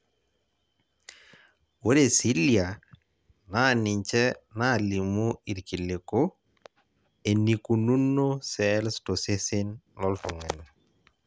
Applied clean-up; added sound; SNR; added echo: none; none; none; none.